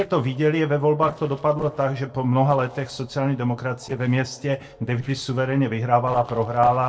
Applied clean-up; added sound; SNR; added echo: neural separator model SepFormer DNS4.